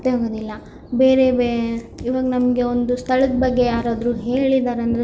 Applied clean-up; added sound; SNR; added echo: none; Thunder; 16 dB; none.